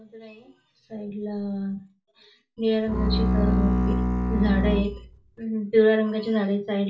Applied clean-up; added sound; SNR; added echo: none; Bowed string instrument; -3 dB; reverberation time 0.2 s.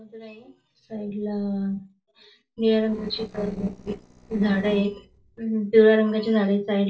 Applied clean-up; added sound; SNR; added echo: neural separator model SepFormer DNS4.